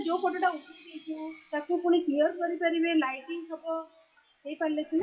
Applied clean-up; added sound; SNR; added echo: classical method WPE with log-MMSE.